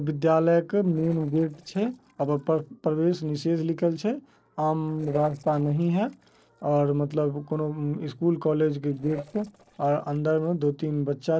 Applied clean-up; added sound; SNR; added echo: neural separator model SepFormer DNS4.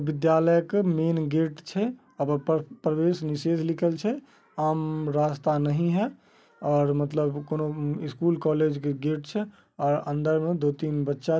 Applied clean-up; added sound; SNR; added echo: none; none; none; none.